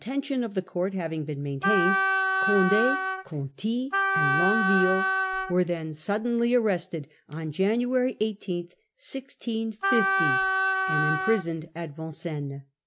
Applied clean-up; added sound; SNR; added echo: none; Wind instrument, woodwind instrument; -2 dB; none.